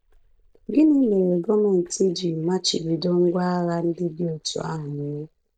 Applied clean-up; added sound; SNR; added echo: neural mask model DeepFilterNet 3.